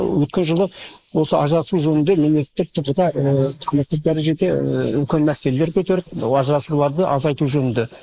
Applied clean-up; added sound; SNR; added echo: neural mask model Resemble Enhance denoiser.